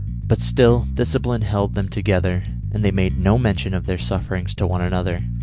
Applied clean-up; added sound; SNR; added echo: none; Bass guitar; 5 dB; none.